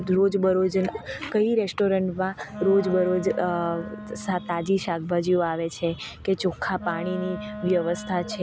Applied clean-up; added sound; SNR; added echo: none; Wind instrument, woodwind instrument; 14 dB; none.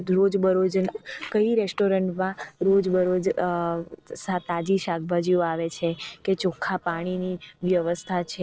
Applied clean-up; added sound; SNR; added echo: neural separator model SepFormer DNS4.